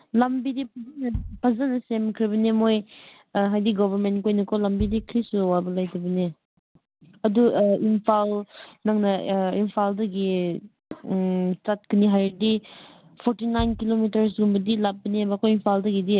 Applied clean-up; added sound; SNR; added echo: none; Bass drum; 16 dB; none.